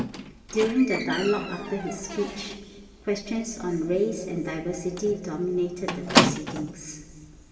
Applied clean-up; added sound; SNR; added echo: none; Squeak; 3 dB; reverberation time 2.4 s.